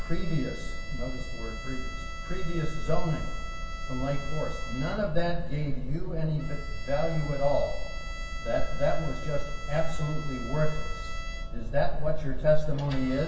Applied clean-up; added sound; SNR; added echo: none; Bowed string instrument; 18 dB; reverberation time 0.1 s.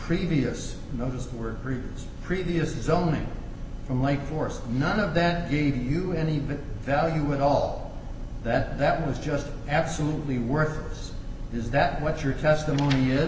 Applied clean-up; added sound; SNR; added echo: none; none; none; none.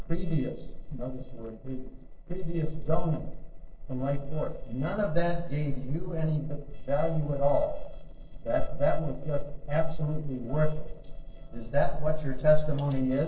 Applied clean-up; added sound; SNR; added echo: neural separator model SepFormer DNS4.